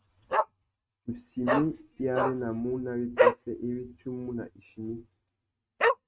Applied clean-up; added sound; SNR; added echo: neural mask model RNNoise.